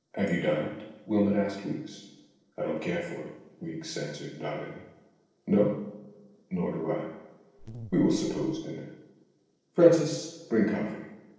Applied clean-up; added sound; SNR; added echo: neural separator model SepFormer DNS4.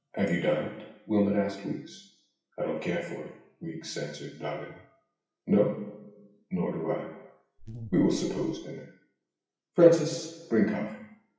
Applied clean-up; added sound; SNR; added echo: classical method WPE with log-MMSE.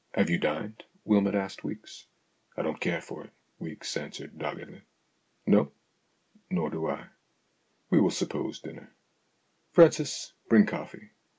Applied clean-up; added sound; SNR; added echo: none; none; none; none.